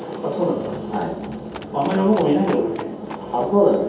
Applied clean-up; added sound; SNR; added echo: none; Livestock, farm animals, working animals; 18 dB; reverberation time 0.7 s.